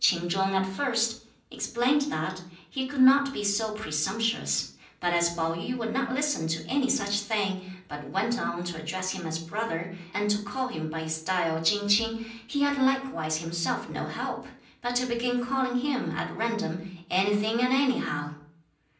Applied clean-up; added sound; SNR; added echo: none; none; none; reverberation time 0.6 s.